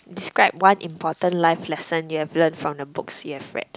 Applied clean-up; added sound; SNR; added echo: none; none; none; none.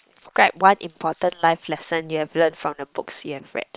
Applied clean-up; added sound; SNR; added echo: neural separator model SepFormer WHAM!.